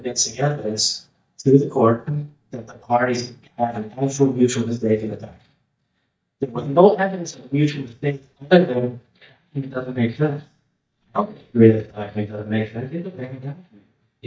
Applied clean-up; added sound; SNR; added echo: neural mask model DeepFilterNet 3.